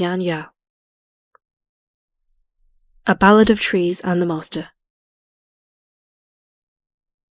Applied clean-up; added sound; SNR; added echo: neural mask model Resemble Enhance denoiser.